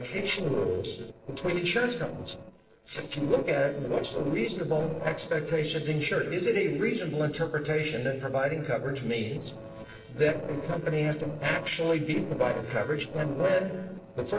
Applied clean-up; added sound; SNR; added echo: neural separator model SepFormer DNS4.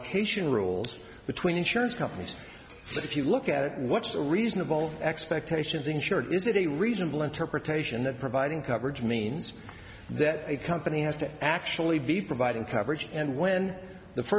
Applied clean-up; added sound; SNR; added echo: none; none; none; none.